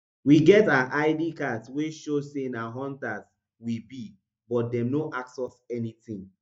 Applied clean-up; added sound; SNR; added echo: neural mask model DeepFilterNet 3.